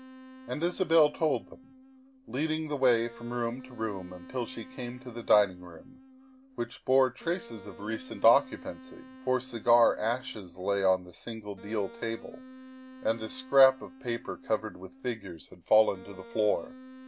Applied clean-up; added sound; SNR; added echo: none; Wind instrument, woodwind instrument; 19 dB; none.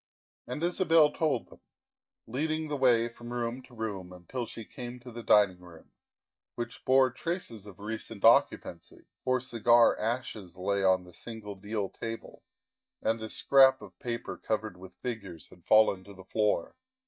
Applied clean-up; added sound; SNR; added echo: neural mask model DeepFilterNet 3.